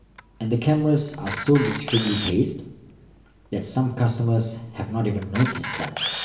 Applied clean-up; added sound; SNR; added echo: none; Camera; 9 dB; reverberation time 0.9 s.